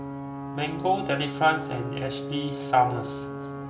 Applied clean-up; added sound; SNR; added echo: none; Alarm / Ocean / Boat, Water vehicle; 6 dB; reverberation time 1.5 s.